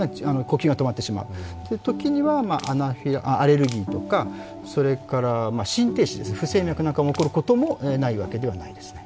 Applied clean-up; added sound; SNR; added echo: none; Crushing; 19 dB; none.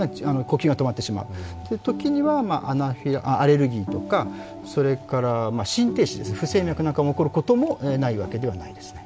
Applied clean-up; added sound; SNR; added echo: none; none; none; none.